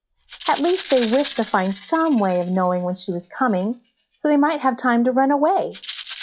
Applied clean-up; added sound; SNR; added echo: classical method log-MMSE.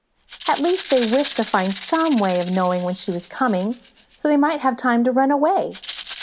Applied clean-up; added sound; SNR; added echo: none; Rattle (instrument); 17 dB; none.